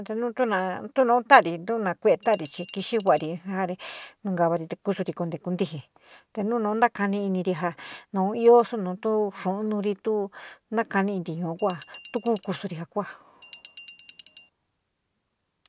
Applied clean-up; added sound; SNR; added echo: none; Glass; 18 dB; none.